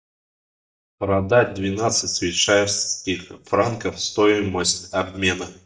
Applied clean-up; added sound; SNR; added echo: neural mask model DeepFilterNet 3.